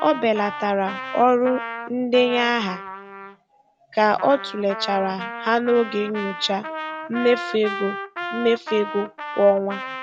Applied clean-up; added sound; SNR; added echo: none; Trumpet; 10 dB; none.